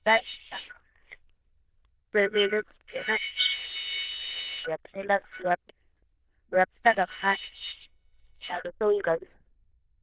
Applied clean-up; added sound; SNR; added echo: neural diffusion model UNIVERSE++.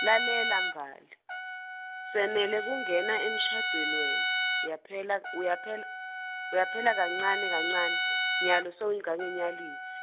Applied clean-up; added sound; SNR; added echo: none; Trumpet; 0 dB; none.